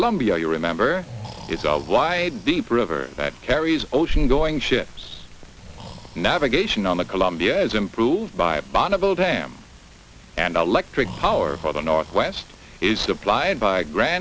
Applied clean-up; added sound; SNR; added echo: none; Breathing; 11 dB; none.